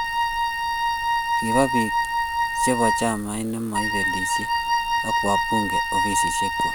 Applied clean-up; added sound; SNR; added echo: none; Wind instrument, woodwind instrument; -5 dB; none.